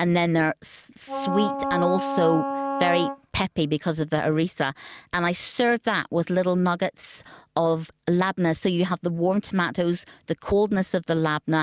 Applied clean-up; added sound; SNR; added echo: none; Wind instrument, woodwind instrument; 5 dB; none.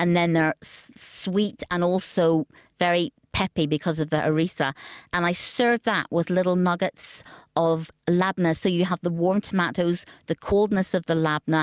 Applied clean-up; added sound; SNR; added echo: none; none; none; none.